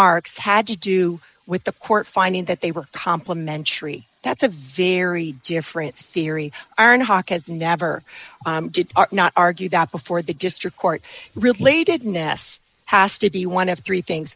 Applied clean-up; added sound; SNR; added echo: neural mask model Resemble Enhance denoiser.